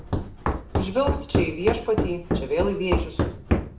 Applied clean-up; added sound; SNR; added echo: none; Run; -2 dB; reverberation time 0.5 s.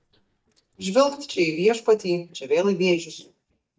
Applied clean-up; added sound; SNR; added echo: neural mask model DeepFilterNet 3.